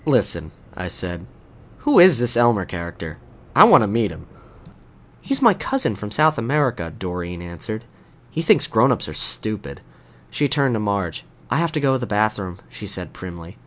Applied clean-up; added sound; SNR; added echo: none; none; none; none.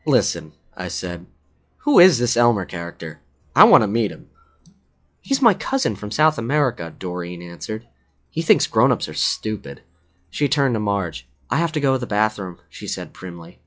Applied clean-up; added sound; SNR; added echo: classical method log-MMSE.